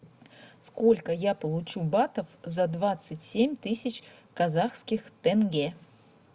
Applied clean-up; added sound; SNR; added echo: none; none; none; none.